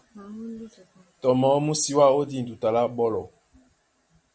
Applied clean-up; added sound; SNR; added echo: none; none; none; none.